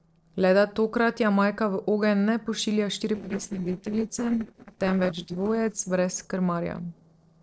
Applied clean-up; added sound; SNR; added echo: neural separator model SepFormer DNS4.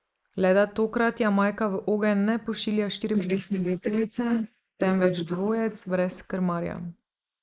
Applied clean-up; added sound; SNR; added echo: neural mask model Resemble Enhance denoiser.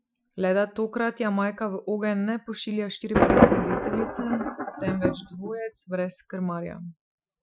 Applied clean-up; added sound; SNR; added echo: classical method Wiener filter.